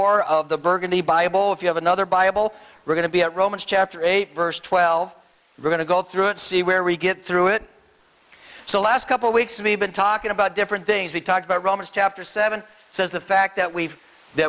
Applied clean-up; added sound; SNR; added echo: neural mask model Resemble Enhance denoiser.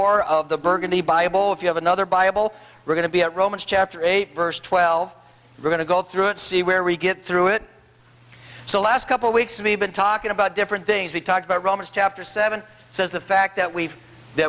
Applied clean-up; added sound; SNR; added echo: none; Guitar; 17 dB; none.